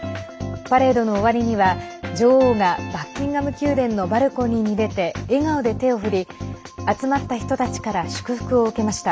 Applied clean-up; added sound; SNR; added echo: none; none; none; none.